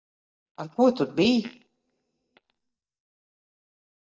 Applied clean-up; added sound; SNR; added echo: neural mask model DeepFilterNet 3.